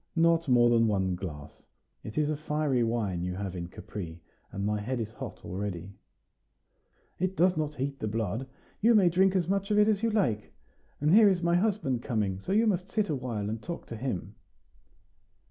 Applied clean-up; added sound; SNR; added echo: none; none; none; none.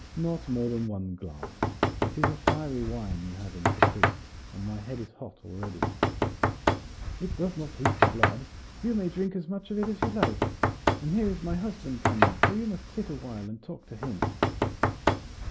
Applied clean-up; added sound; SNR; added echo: none; Knock; -4 dB; none.